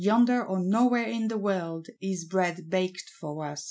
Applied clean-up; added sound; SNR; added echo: none; none; none; none.